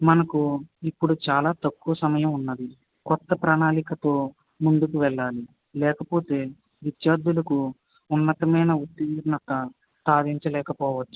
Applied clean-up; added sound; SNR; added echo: none; none; none; none.